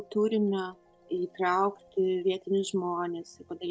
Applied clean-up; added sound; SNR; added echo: none; none; none; none.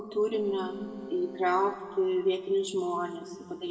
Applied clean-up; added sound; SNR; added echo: none; Keyboard (musical); 13 dB; reverberation time 1.7 s.